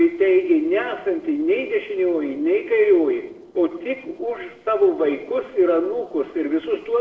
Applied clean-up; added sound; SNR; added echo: neural separator model SepFormer DNS4.